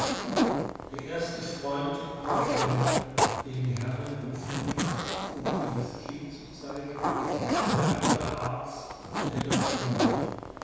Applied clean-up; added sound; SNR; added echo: none; Zipper (clothing); -5 dB; reverberation time 1.9 s.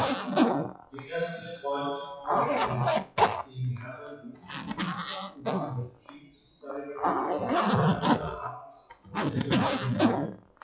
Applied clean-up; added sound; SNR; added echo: classical method WPE with log-MMSE.